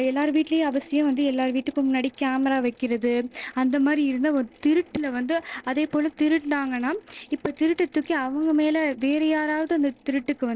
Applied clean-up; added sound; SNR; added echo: neural separator model SepFormer DNS4.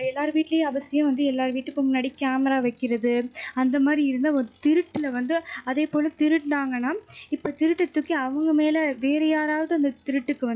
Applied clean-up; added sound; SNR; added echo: classical method log-MMSE.